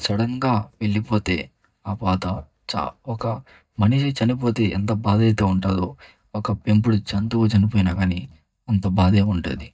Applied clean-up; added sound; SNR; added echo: neural mask model DeepFilterNet 3.